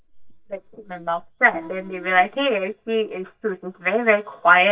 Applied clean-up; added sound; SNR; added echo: neural mask model DeepFilterNet 3.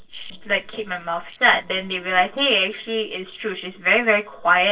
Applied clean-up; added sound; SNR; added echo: neural separator model SepFormer DNS4.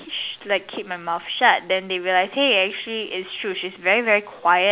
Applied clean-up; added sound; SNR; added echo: none; none; none; none.